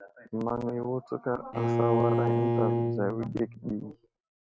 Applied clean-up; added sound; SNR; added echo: neural mask model RNNoise.